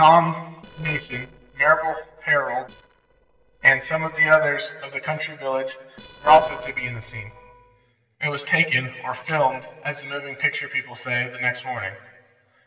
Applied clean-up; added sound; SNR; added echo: neural separator model SepFormer DNS4.